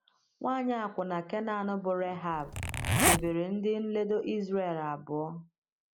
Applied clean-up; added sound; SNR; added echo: none; Zipper (clothing); -4 dB; none.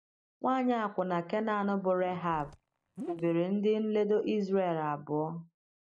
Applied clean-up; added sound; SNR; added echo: neural mask model DeepFilterNet 3.